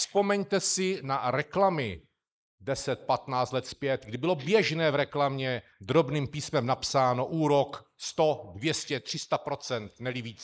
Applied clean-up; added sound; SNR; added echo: neural mask model Resemble Enhance denoiser.